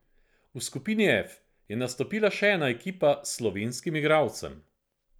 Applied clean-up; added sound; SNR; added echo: none; none; none; none.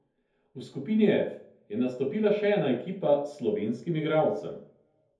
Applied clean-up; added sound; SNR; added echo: none; none; none; reverberation time 0.5 s.